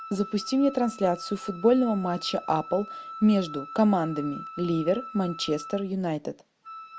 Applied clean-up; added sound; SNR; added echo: none; Wind instrument, woodwind instrument; 14 dB; none.